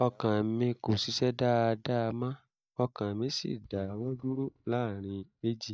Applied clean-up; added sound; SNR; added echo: neural mask model DeepFilterNet 3.